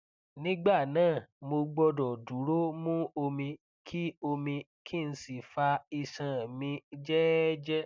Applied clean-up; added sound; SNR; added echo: none; none; none; none.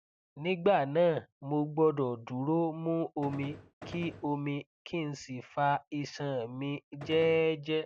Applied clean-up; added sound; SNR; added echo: none; Gunshot, gunfire; 15 dB; none.